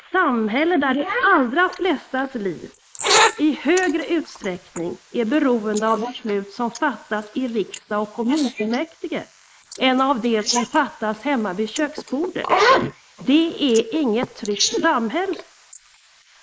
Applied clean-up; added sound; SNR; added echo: neural mask model Resemble Enhance denoiser.